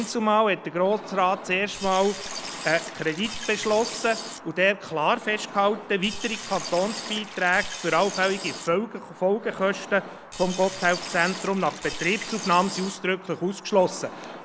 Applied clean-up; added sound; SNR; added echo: none; Liquid; 12 dB; none.